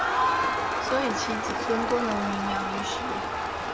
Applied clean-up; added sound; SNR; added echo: none; Crowd; -4 dB; none.